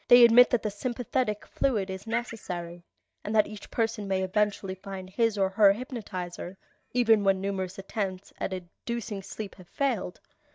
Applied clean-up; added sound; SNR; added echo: neural mask model DeepFilterNet 3.